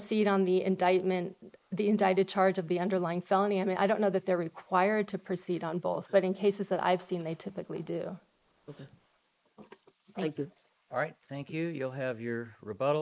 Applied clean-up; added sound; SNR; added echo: neural mask model Resemble Enhance denoiser.